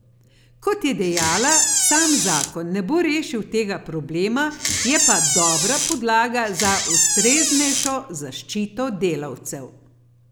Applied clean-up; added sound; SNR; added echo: none; Door; -3 dB; none.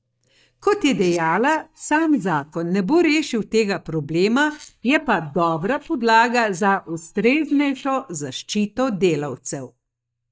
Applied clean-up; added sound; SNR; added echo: neural mask model DeepFilterNet 3.